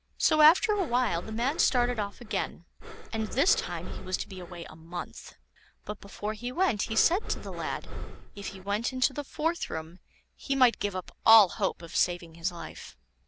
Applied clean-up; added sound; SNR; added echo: none; Breathing; 6 dB; none.